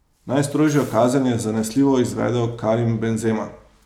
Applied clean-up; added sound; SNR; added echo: none; none; none; none.